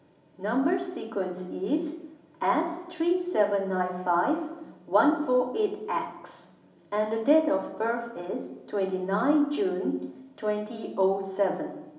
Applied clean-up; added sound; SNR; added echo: none; none; none; reverberation time 0.8 s.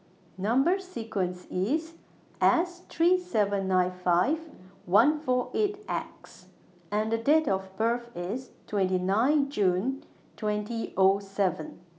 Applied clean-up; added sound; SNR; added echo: none; none; none; none.